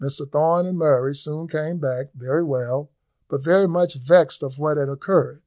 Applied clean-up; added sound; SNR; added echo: none; none; none; none.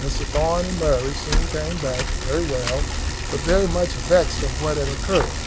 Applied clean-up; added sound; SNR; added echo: none; Bicycle; 1 dB; none.